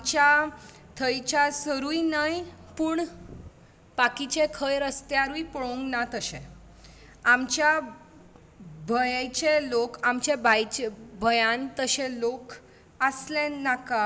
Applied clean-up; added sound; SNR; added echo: none; none; none; none.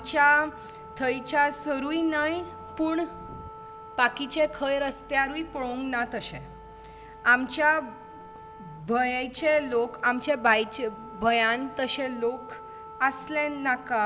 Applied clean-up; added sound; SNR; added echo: none; Wind instrument, woodwind instrument; 17 dB; none.